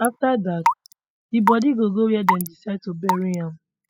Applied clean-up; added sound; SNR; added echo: classical method spectral subtraction.